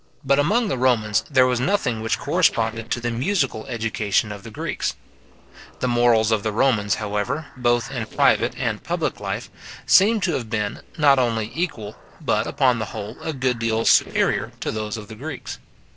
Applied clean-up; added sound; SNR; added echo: neural separator model SepFormer DNS4.